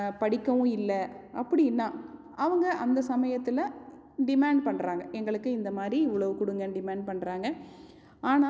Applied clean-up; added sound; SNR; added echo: none; none; none; none.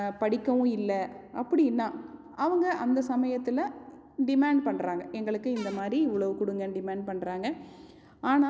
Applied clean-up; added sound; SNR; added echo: none; Cupboard open or close / Door; 18 dB; none.